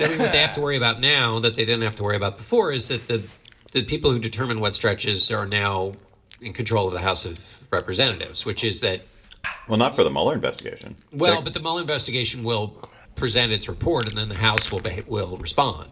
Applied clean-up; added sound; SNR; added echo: none; Chewing, mastication / Cough; 15 dB; reverberation time 0.3 s.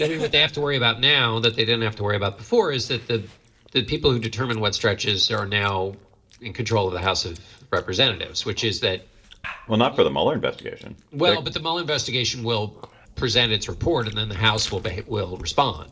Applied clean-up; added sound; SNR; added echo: neural separator model SepFormer DNS4.